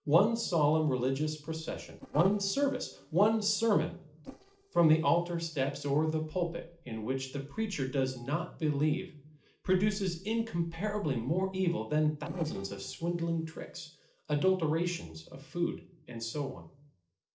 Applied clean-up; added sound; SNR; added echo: neural separator model SepFormer DNS4.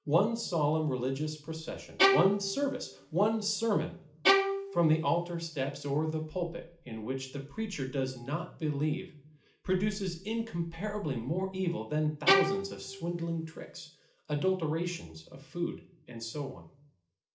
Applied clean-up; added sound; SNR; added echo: none; Bowed string instrument; -1 dB; reverberation time 0.4 s.